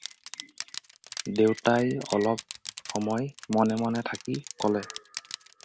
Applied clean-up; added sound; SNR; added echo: none; Crushing; 14 dB; none.